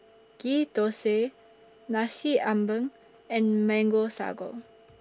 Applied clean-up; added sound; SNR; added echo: none; none; none; none.